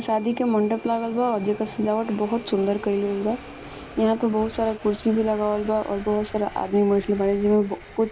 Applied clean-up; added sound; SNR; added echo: none; Subway, metro, underground; 18 dB; none.